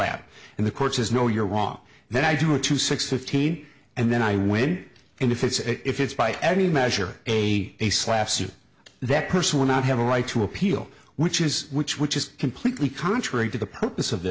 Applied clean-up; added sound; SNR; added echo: none; none; none; none.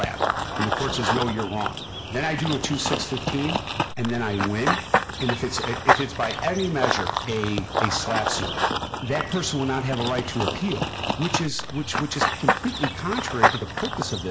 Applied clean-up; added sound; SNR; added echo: none; Run / Bird vocalization, bird call, bird song; -1 dB; none.